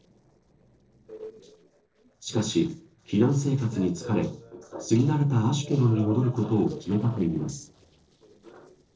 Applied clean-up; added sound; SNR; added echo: neural separator model SepFormer DNS4.